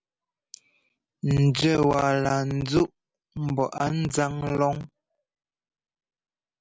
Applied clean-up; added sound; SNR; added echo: none; none; none; none.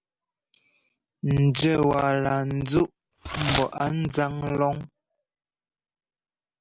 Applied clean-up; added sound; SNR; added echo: none; Packing tape, duct tape / Tearing; 6 dB; none.